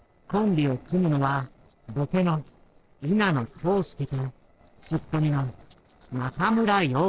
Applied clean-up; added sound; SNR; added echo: neural separator model SepFormer DNS4.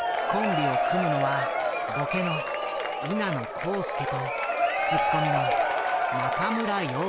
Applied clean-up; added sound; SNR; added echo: none; Applause / Crowd / Cheering; -5 dB; none.